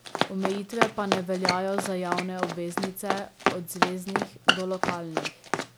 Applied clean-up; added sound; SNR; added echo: none; Run; -2 dB; none.